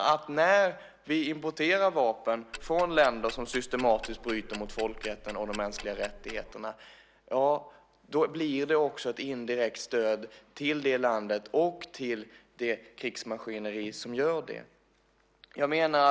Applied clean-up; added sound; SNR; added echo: none; Tick-tock; 13 dB; none.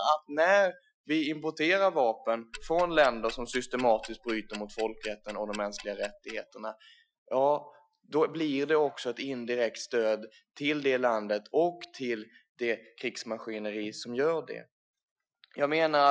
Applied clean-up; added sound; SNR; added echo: classical method Wiener filter.